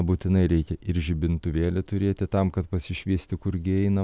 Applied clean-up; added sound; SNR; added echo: none; none; none; none.